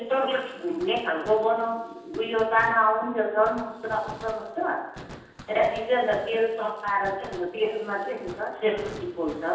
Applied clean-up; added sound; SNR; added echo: none; Fireworks; 20 dB; reverberation time 0.9 s.